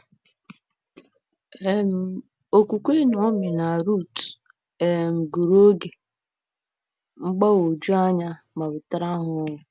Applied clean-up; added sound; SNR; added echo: none; Telephone; 14 dB; none.